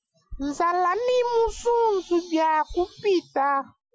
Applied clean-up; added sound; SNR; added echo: classical method Wiener filter.